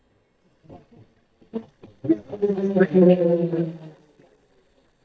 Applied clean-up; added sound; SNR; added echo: neural mask model DeepFilterNet 3.